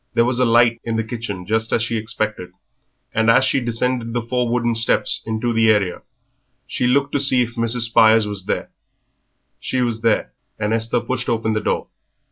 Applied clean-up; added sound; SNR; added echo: none; none; none; none.